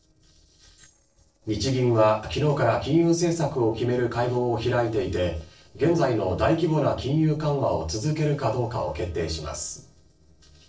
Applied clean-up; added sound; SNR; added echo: neural separator model SepFormer DNS4.